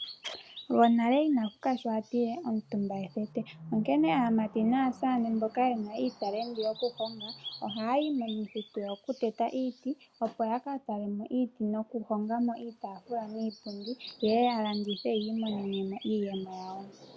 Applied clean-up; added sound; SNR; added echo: none; Bird vocalization, bird call, bird song; 19 dB; none.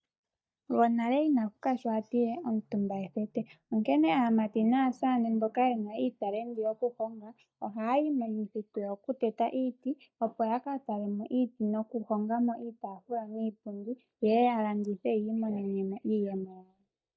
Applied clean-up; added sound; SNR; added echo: neural mask model DeepFilterNet 3.